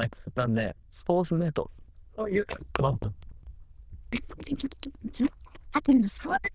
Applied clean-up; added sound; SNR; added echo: neural diffusion model UNIVERSE++.